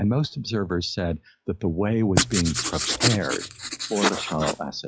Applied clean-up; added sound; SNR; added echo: classical method log-MMSE.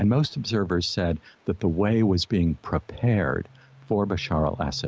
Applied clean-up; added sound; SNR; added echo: none; none; none; none.